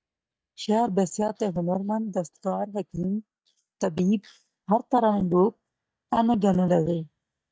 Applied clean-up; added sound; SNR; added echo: neural mask model DeepFilterNet 3.